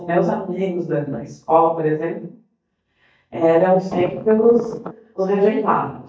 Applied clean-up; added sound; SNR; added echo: neural mask model DeepFilterNet 3.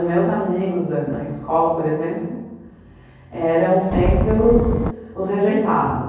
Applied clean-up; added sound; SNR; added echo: none; Wind; -1 dB; reverberation time 1.3 s.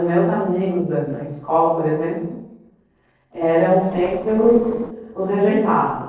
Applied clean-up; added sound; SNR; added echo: neural separator model SepFormer DNS4.